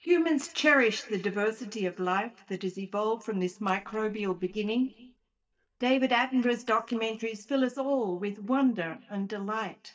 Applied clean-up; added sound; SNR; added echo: neural mask model DeepFilterNet 3.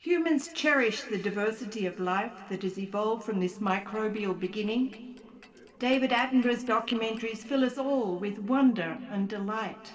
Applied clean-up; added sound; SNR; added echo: neural separator model SepFormer DNS4.